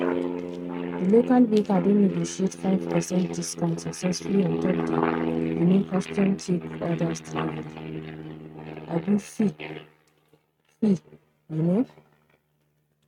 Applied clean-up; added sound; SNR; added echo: neural mask model RNNoise.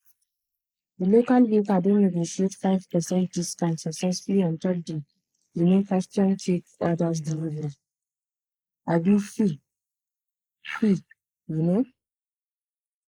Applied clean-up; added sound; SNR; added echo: neural mask model Resemble Enhance denoiser.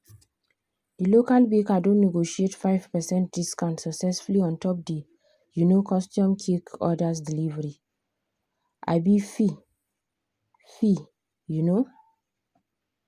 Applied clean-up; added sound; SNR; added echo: none; none; none; none.